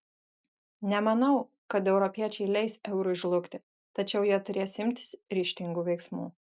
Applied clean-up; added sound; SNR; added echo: none; none; none; none.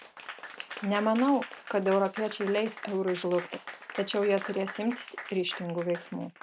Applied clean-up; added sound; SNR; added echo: none; Applause / Crowd; 13 dB; none.